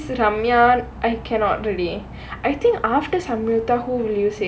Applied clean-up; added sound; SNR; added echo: none; none; none; none.